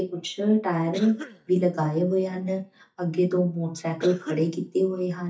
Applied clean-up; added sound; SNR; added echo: neural mask model DeepFilterNet 3.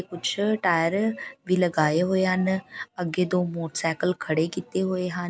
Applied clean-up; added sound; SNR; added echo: none; none; none; none.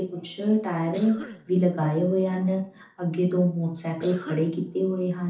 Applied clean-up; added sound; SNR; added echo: neural separator model SepFormer DNS4.